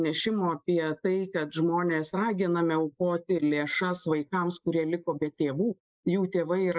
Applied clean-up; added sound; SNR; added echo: neural mask model Resemble Enhance denoiser.